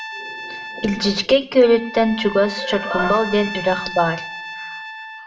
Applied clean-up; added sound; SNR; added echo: none; Trumpet; 12 dB; reverberation time 0.5 s.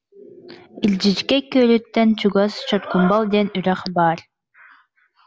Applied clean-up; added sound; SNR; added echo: none; none; none; none.